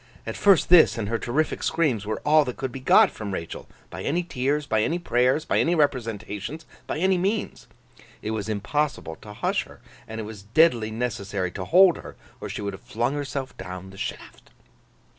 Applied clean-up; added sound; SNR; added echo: none; none; none; none.